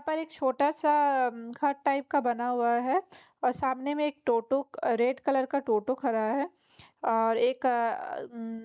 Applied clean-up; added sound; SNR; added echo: none; none; none; none.